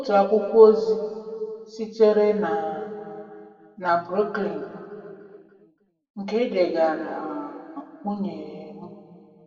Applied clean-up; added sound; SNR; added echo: none; none; none; reverberation time 2.1 s.